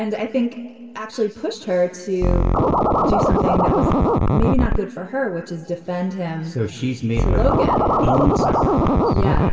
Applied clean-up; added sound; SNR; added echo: none; Scratching (performance technique); -4 dB; reverberation time 1.8 s.